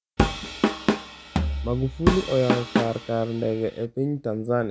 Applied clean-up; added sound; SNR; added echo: none; Drum kit; -1 dB; none.